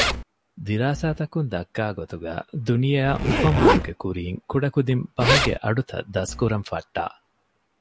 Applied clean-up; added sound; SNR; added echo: none; Zipper (clothing); 2 dB; none.